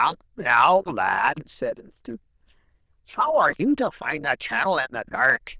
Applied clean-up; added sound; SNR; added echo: neural diffusion model UNIVERSE++.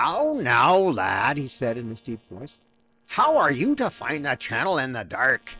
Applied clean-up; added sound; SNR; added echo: neural separator model SepFormer DNS4.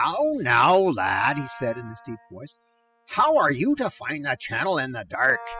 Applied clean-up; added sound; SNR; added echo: classical method spectral subtraction.